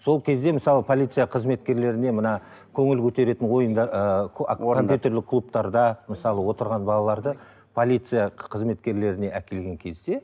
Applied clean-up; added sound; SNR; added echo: none; none; none; none.